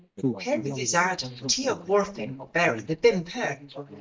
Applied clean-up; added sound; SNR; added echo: neural mask model DeepFilterNet 3.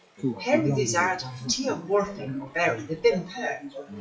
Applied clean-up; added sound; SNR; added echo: classical method WPE with log-MMSE.